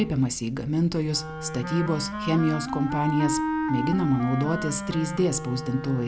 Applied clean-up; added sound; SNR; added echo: none; Wind instrument, woodwind instrument; 6 dB; none.